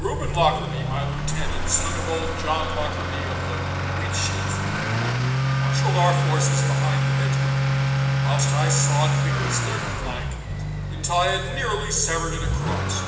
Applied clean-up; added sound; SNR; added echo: none; Accelerating, revving, vroom / Motor vehicle (road); -5 dB; reverberation time 1.6 s.